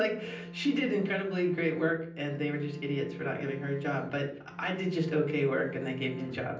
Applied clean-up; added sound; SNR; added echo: none; Bowed string instrument; 13 dB; reverberation time 0.6 s.